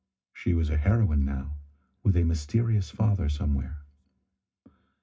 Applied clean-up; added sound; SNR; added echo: none; none; none; reverberation time 0.4 s.